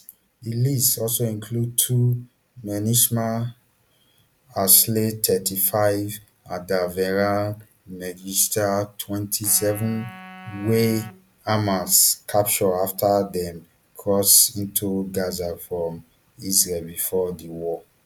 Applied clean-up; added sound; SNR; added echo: none; Wind instrument, woodwind instrument; 20 dB; none.